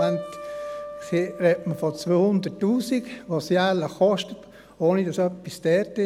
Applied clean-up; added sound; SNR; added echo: none; Piano; 13 dB; none.